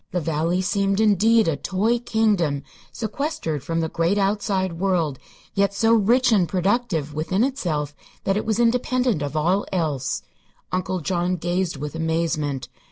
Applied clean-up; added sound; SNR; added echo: none; none; none; none.